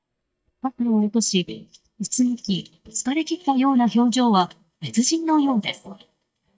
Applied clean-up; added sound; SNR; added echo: neural mask model DeepFilterNet 3.